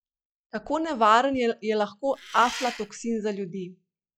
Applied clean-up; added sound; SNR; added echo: classical method log-MMSE.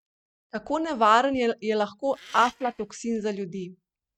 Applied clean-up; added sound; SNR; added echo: neural mask model RNNoise.